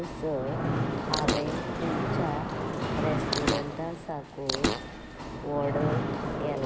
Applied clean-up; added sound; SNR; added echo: none; Mechanisms + Fart; -4 dB; none.